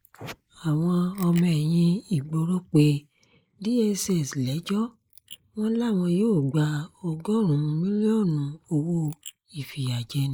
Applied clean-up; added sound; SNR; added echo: neural mask model Resemble Enhance denoiser.